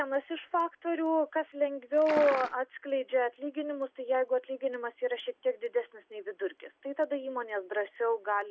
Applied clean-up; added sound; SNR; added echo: none; Liquid; 5 dB; none.